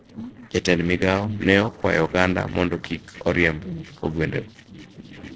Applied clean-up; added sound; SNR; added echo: neural separator model SepFormer DNS4.